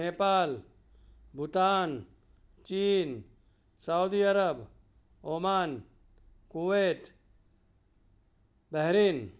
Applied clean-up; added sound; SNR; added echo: none; none; none; none.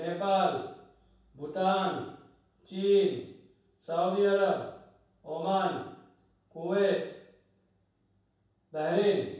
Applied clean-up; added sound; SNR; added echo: none; none; none; reverberation time 0.7 s.